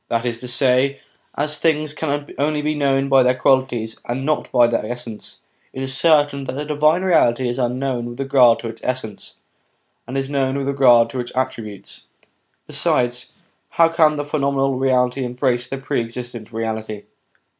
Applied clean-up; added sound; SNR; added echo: none; none; none; none.